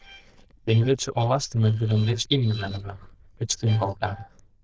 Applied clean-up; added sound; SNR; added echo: neural diffusion model UNIVERSE++.